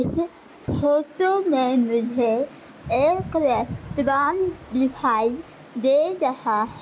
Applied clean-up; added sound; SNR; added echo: none; none; none; none.